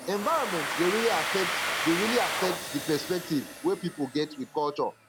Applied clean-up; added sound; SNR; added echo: none; Domestic sounds, home sounds; 3 dB; none.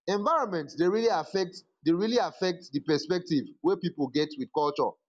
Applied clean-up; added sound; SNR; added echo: none; none; none; none.